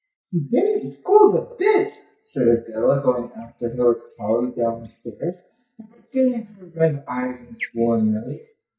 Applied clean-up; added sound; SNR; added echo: neural mask model DeepFilterNet 3.